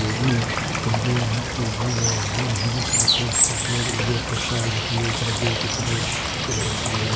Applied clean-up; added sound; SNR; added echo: none; Water / Bird; -2 dB; none.